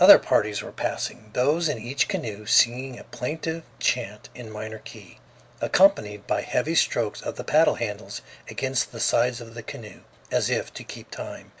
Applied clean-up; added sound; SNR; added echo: none; none; none; none.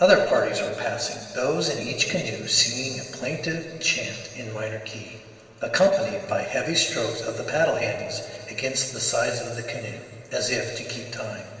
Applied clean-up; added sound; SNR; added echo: none; none; none; reverberation time 2.3 s.